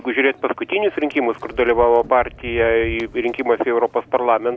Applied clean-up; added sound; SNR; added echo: none; Microwave oven; 19 dB; none.